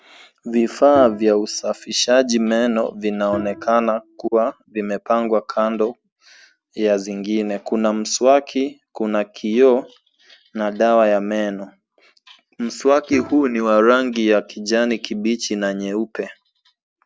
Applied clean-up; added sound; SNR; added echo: none; Bowed string instrument; 18 dB; none.